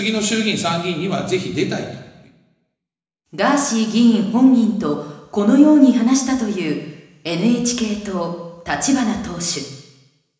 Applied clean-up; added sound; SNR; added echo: none; none; none; reverberation time 1.0 s.